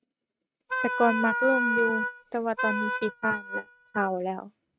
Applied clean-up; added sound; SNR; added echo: neural mask model RNNoise.